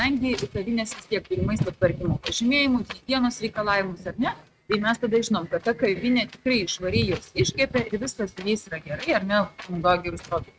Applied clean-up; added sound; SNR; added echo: neural mask model RNNoise.